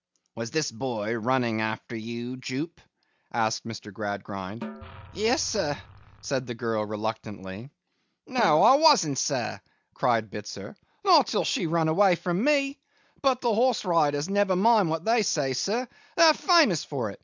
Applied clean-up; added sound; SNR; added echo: none; Engine + Snare drum; 18 dB; none.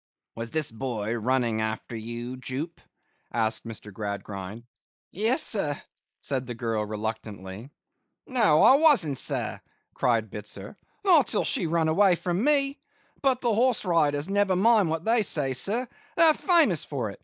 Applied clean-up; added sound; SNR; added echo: neural mask model Resemble Enhance denoiser.